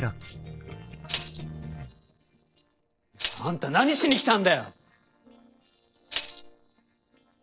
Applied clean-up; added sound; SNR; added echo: neural separator model SepFormer DNS4.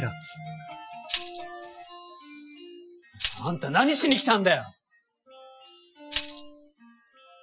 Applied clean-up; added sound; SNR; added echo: classical method Wiener filter.